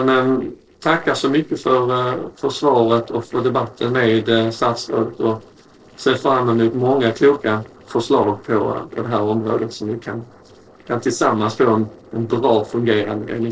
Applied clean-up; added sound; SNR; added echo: neural separator model SepFormer DNS4.